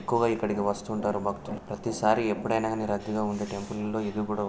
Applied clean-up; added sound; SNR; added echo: none; none; none; none.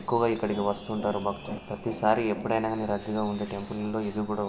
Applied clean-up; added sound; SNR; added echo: none; Chime; 13 dB; none.